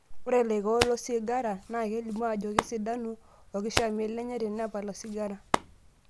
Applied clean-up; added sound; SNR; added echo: none; Hands; 6 dB; none.